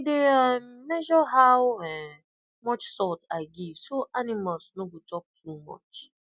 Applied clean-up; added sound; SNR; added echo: none; none; none; none.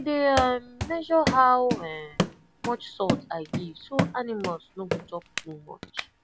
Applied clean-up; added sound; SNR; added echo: none; Run; 5 dB; none.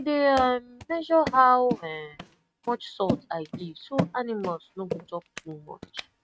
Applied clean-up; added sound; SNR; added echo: neural mask model RNNoise.